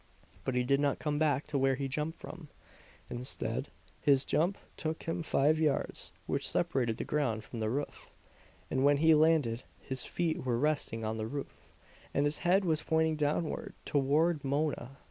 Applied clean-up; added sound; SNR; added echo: none; none; none; none.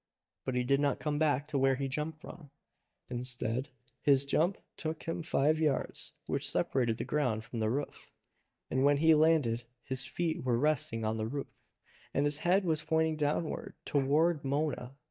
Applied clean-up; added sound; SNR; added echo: neural mask model DeepFilterNet 3.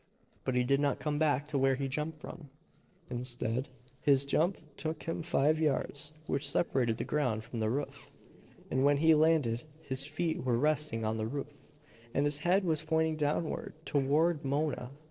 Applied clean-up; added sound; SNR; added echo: neural separator model SepFormer DNS4.